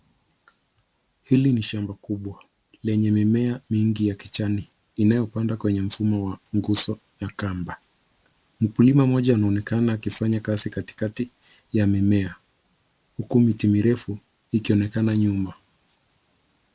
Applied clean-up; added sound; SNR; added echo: none; none; none; none.